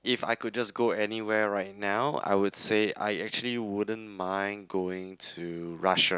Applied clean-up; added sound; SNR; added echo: none; none; none; none.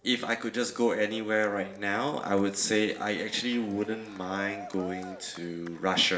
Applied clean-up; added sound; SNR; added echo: none; Cheering; 19 dB; reverberation time 0.6 s.